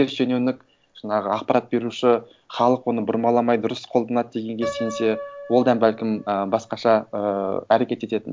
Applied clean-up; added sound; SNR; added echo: none; Piano; 18 dB; none.